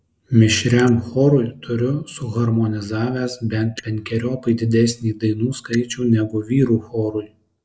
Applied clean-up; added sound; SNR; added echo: neural mask model Resemble Enhance denoiser.